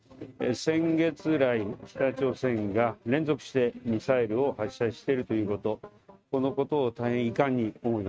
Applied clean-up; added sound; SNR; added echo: neural mask model RNNoise.